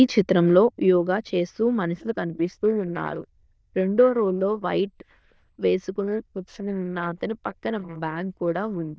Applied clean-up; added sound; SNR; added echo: neural diffusion model UNIVERSE++.